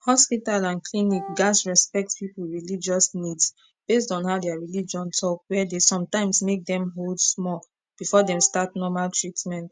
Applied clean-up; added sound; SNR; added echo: none; Wind instrument, woodwind instrument; 14 dB; none.